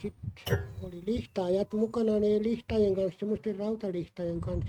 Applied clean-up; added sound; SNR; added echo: neural mask model RNNoise.